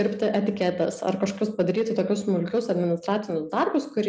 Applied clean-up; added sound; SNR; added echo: none; none; none; none.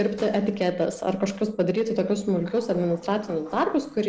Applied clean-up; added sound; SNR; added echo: neural separator model SepFormer DNS4.